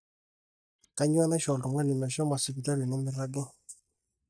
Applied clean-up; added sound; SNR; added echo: neural mask model DeepFilterNet 3.